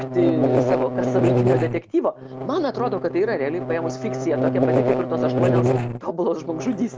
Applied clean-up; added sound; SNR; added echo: none; Buzz; -1 dB; none.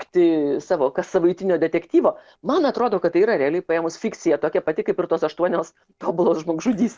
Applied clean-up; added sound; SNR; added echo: none; none; none; none.